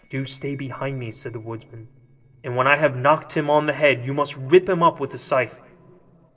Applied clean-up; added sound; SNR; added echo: neural separator model SepFormer DNS4.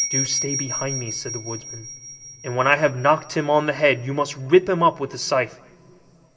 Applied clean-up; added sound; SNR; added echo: none; Bell; 10 dB; reverberation time 1.3 s.